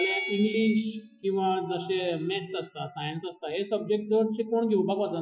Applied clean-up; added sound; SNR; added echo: classical method Wiener filter.